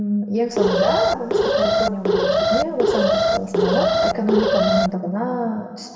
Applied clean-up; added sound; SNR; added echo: none; Alarm; -5 dB; reverberation time 2.5 s.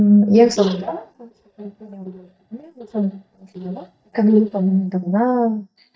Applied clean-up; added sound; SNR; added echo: neural mask model DeepFilterNet 3.